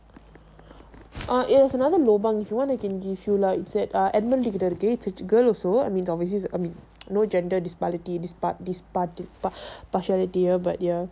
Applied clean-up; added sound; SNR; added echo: none; none; none; none.